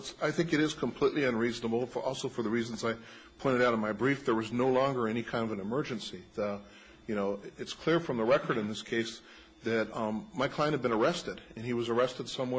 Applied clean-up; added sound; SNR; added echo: none; none; none; none.